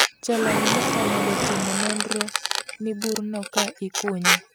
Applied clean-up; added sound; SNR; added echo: none; Mechanisms + Squeak; -3 dB; none.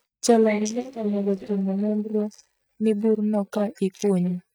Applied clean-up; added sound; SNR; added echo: neural mask model DeepFilterNet 3.